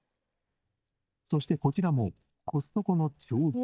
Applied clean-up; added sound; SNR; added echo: neural mask model DeepFilterNet 3.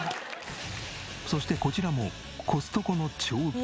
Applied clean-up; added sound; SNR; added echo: none; none; none; none.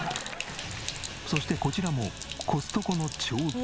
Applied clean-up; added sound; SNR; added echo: none; Sink (filling or washing); 10 dB; none.